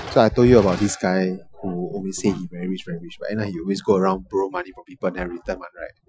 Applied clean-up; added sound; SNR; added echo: classical method Wiener filter.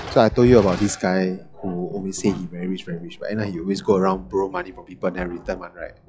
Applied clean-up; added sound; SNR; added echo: classical method log-MMSE.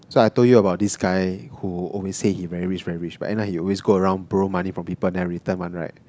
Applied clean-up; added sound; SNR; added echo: none; none; none; none.